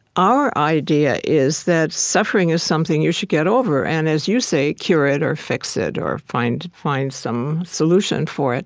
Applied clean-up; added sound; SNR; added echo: none; none; none; none.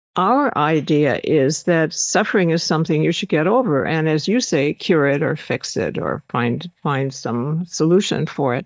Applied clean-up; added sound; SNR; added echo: neural mask model DeepFilterNet 3.